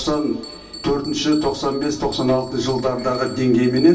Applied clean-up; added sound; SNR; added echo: none; Bell; 19 dB; reverberation time 0.3 s.